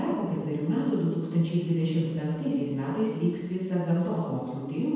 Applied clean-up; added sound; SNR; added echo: none; none; none; reverberation time 1.2 s.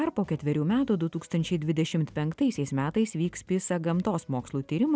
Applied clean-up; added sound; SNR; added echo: none; none; none; none.